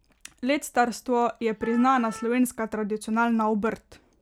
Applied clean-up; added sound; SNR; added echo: none; Wind instrument, woodwind instrument; 18 dB; none.